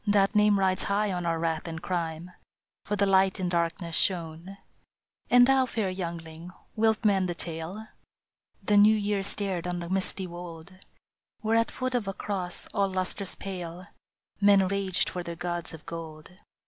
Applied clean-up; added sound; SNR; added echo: none; none; none; none.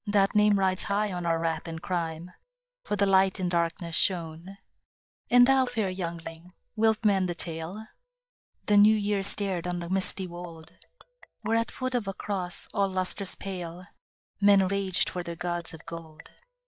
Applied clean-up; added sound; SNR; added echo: neural mask model DeepFilterNet 3.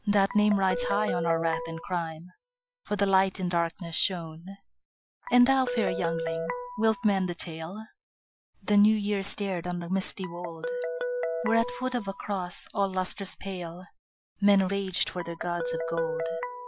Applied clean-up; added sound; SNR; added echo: classical method Wiener filter.